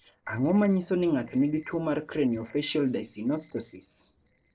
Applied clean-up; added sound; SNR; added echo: neural separator model SepFormer DNS4.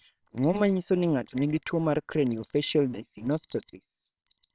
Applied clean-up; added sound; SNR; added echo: neural separator model SepFormer WHAMR!.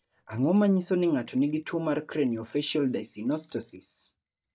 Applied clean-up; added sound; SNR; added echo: neural mask model DeepFilterNet 3.